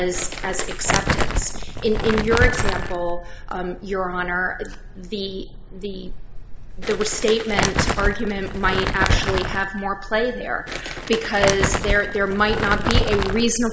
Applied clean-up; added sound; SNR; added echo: none; Crumpling, crinkling; 1 dB; none.